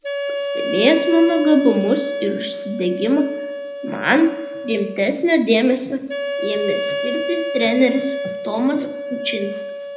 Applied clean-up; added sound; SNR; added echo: none; Wind instrument, woodwind instrument; 6 dB; reverberation time 0.7 s.